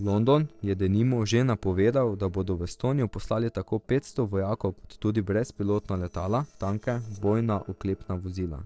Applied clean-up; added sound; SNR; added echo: neural separator model SepFormer DNS4.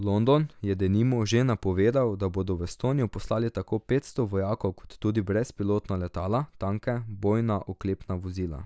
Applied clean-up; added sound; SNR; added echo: none; none; none; none.